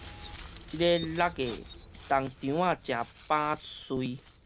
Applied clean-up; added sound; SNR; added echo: none; Chirp, tweet; 7 dB; none.